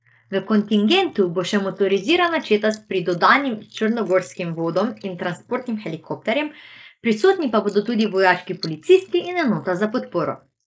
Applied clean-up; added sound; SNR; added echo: neural mask model Resemble Enhance denoiser.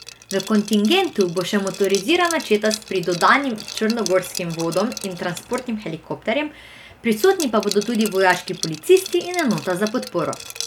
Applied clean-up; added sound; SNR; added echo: none; Liquid; 14 dB; none.